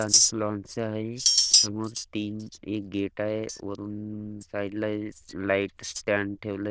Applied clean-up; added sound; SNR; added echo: neural diffusion model UNIVERSE++.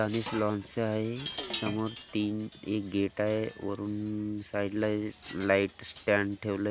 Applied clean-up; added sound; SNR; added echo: none; Chink, clink; -2 dB; none.